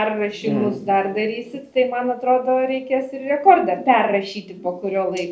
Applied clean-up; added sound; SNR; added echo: none; none; none; none.